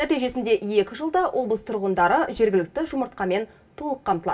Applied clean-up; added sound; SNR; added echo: none; none; none; reverberation time 0.2 s.